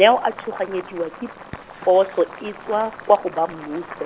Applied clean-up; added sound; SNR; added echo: none; Boiling; 17 dB; none.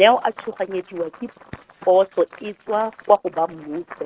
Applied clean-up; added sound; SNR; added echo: neural mask model RNNoise.